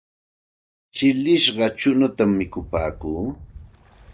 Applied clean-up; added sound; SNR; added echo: neural mask model DeepFilterNet 3.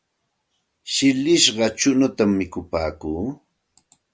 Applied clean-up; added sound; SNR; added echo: none; none; none; none.